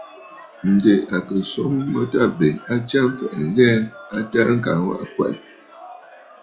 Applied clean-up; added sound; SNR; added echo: classical method log-MMSE.